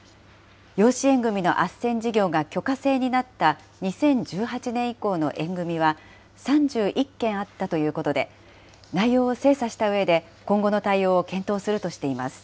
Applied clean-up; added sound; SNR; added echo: none; none; none; none.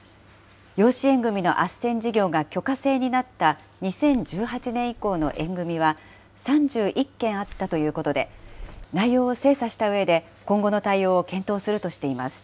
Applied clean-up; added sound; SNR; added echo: none; Keys jangling; 18 dB; none.